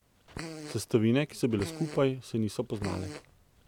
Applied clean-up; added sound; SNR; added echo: none; Fart; 14 dB; none.